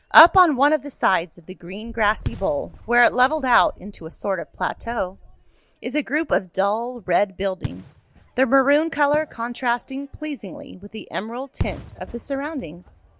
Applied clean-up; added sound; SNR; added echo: none; Fireworks; 16 dB; none.